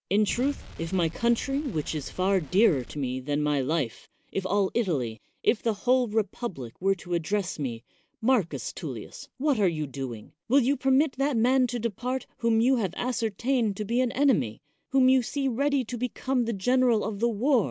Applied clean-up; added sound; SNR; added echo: none; Explosion; 18 dB; none.